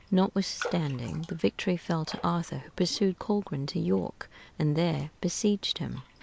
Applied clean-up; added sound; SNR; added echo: none; Raindrop; 18 dB; none.